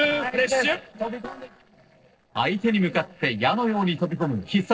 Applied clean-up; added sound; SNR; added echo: neural separator model SepFormer DNS4.